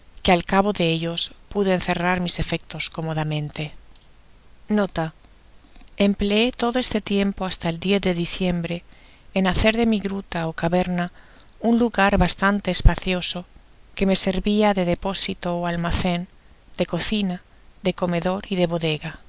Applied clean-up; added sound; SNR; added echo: none; none; none; none.